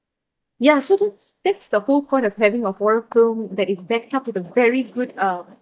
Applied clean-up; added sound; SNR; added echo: neural mask model DeepFilterNet 3.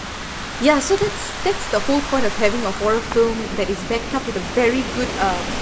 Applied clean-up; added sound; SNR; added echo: none; Rain / Thunderstorm; 5 dB; reverberation time 1.7 s.